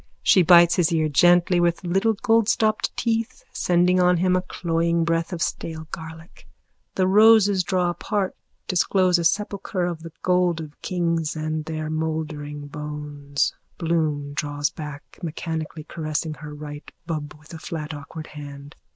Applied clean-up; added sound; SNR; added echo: none; none; none; none.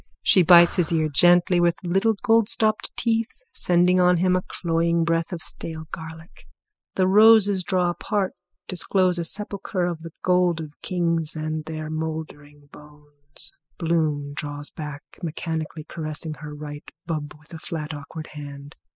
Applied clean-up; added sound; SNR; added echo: classical method spectral subtraction.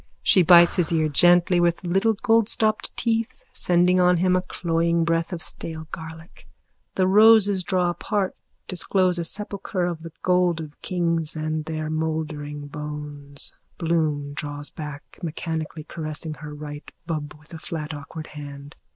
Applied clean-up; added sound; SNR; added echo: none; Thump, thud; 18 dB; none.